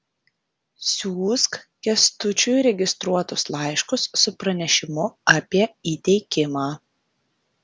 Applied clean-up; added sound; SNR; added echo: none; none; none; none.